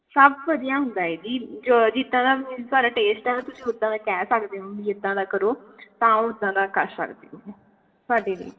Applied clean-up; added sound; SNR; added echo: neural separator model SepFormer DNS4.